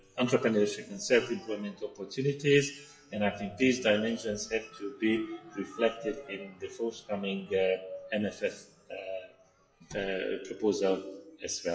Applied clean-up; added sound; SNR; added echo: classical method WPE with log-MMSE.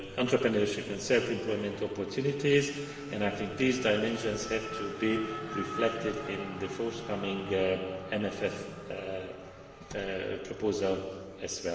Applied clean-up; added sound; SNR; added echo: none; Race car, auto racing / Accelerating, revving, vroom; 13 dB; reverberation time 2.1 s.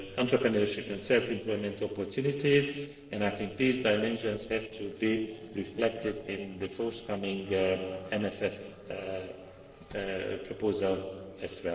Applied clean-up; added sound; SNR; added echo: neural separator model SepFormer DNS4.